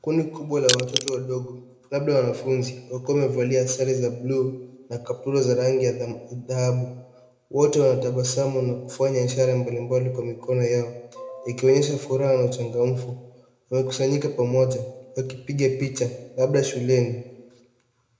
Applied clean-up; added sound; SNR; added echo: none; Crushing; 3 dB; reverberation time 0.6 s.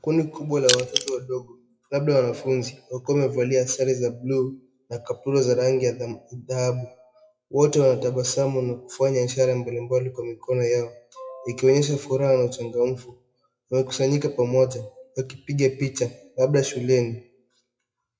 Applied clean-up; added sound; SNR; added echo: classical method WPE with log-MMSE.